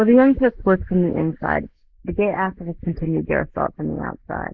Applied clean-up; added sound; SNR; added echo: neural mask model Resemble Enhance denoiser.